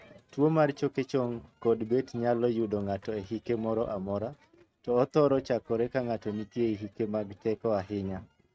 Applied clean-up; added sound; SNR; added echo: neural mask model RNNoise.